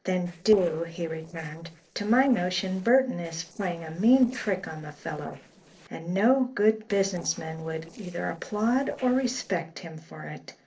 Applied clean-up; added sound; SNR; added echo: neural separator model SepFormer DNS4.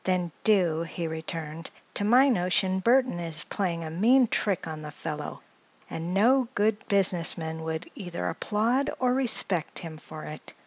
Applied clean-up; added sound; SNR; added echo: none; none; none; none.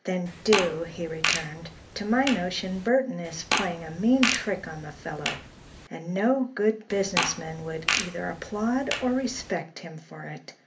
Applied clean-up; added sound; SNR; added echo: none; Fart; 4 dB; reverberation time 0.3 s.